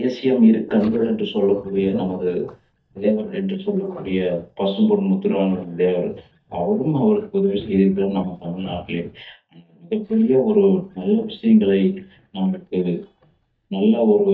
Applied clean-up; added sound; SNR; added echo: neural mask model DeepFilterNet 3.